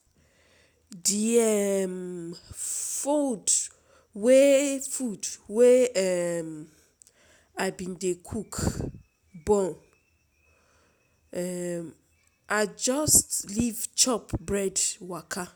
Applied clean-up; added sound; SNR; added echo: none; none; none; none.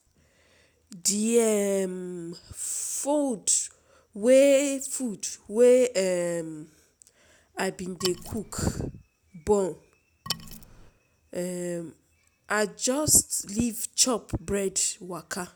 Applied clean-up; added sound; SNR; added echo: none; Wood; 11 dB; none.